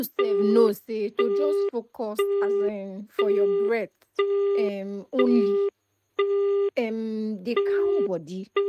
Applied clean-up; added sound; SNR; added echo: neural mask model RNNoise.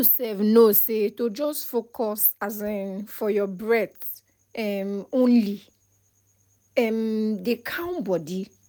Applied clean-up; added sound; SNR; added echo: none; none; none; none.